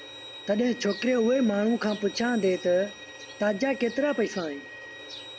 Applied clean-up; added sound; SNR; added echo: none; Bowed string instrument; 15 dB; none.